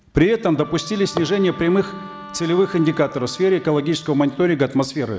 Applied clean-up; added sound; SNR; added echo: none; Wind instrument, woodwind instrument; 20 dB; none.